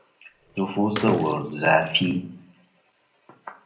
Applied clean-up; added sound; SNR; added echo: none; Bathtub (filling or washing) / Water / Splash, splatter; 14 dB; reverberation time 0.5 s.